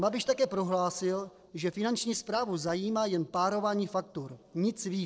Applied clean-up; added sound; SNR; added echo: neural separator model SepFormer DNS4.